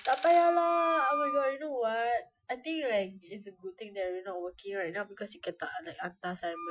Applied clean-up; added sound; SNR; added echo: classical method Wiener filter.